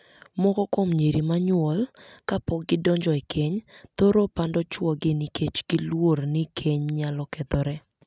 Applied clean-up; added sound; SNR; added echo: none; none; none; none.